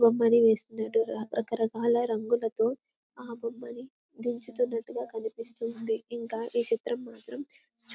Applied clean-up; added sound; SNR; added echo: none; none; none; none.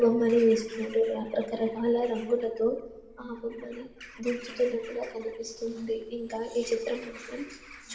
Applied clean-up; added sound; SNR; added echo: none; Bird vocalization, bird call, bird song / Crow; 20 dB; reverberation time 1.0 s.